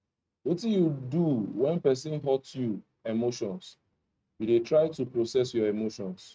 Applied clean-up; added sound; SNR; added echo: neural mask model RNNoise.